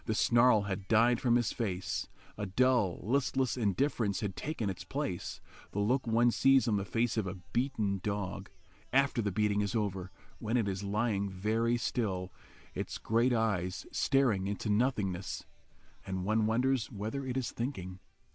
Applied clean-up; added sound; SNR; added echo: none; none; none; none.